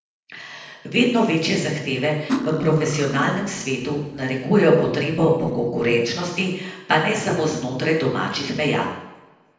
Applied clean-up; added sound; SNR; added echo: neural separator model SepFormer DNS4.